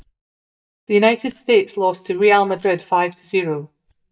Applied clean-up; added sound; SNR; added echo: neural mask model DeepFilterNet 3.